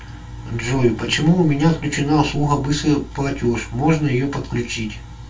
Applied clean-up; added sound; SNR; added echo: none; none; none; reverberation time 0.2 s.